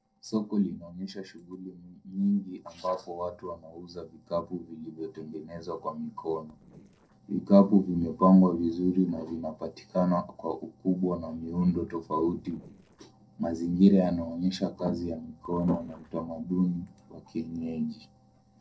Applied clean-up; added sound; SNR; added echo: neural separator model SepFormer DNS4.